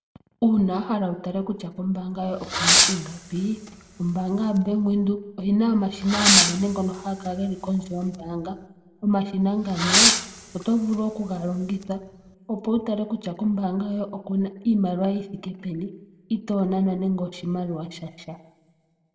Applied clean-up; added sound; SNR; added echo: none; Fireworks; 0 dB; reverberation time 0.8 s.